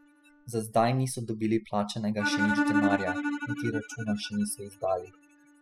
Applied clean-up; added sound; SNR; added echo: classical method spectral subtraction.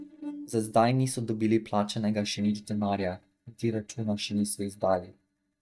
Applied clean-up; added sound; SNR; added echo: neural mask model DeepFilterNet 3.